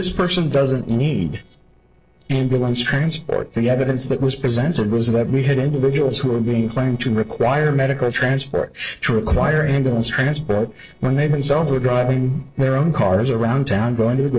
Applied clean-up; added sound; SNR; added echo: neural separator model SepFormer DNS4.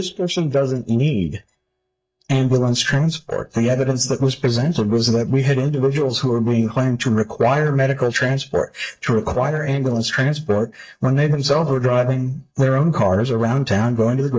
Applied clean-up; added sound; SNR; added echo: neural mask model DeepFilterNet 3.